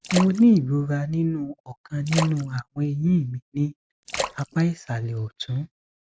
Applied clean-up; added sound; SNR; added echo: none; Splash, splatter; 12 dB; none.